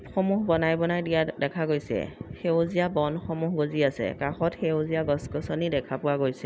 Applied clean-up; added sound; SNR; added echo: none; none; none; none.